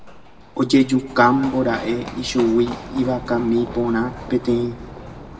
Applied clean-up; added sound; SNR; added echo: none; Run; 14 dB; reverberation time 1.0 s.